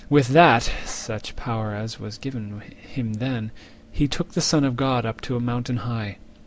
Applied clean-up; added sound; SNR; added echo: none; none; none; none.